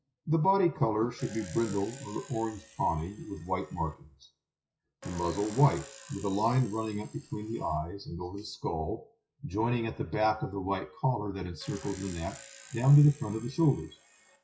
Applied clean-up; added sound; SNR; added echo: classical method WPE with log-MMSE.